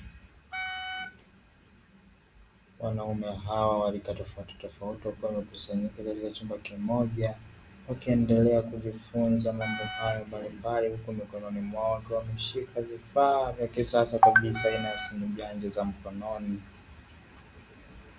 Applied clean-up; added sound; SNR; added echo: none; Wind instrument, woodwind instrument; 9 dB; none.